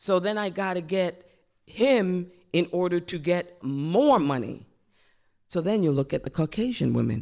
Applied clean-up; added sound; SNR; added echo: none; none; none; none.